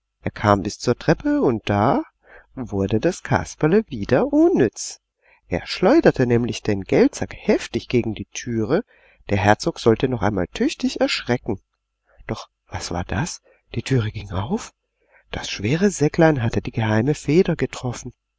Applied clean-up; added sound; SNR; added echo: none; none; none; none.